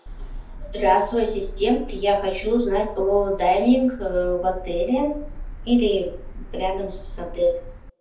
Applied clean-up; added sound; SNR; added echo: none; Car; 11 dB; reverberation time 0.5 s.